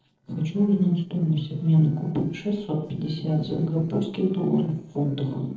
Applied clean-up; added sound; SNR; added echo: neural separator model SepFormer DNS4.